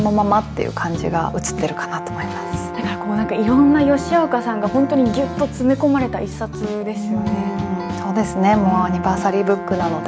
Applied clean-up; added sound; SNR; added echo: none; Brass instrument; 11 dB; none.